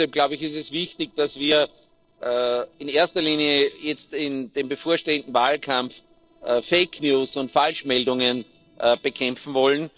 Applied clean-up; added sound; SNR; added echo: neural separator model SepFormer DNS4.